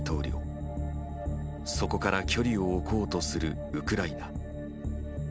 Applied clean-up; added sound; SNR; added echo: none; none; none; none.